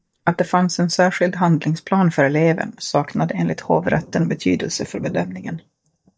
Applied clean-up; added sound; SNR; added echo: neural mask model DeepFilterNet 3.